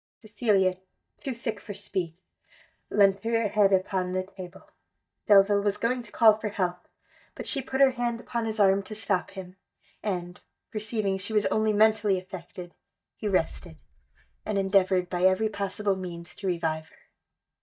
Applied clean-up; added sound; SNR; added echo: neural mask model DeepFilterNet 3.